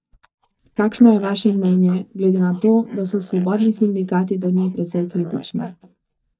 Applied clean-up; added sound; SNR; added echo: neural mask model DeepFilterNet 3.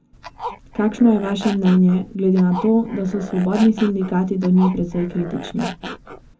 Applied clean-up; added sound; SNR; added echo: none; Zipper (clothing); 14 dB; reverberation time 0.3 s.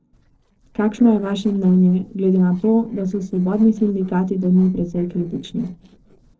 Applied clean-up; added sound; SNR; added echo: neural separator model SepFormer DNS4.